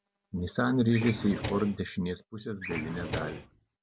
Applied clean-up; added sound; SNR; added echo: none; Drawer open or close; 8 dB; none.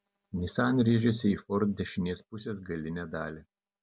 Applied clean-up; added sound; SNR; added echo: none; none; none; none.